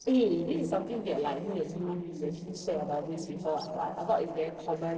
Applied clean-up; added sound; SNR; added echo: neural separator model SepFormer DNS4.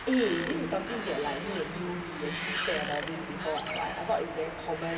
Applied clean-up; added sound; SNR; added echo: none; Wind; 5 dB; reverberation time 2.3 s.